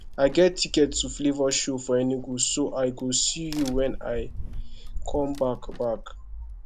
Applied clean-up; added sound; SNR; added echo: none; Crack; 9 dB; none.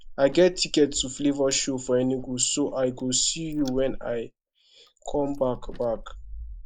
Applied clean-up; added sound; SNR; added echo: neural mask model Resemble Enhance denoiser.